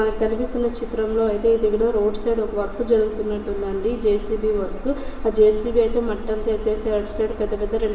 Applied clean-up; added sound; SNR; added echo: none; none; none; reverberation time 0.8 s.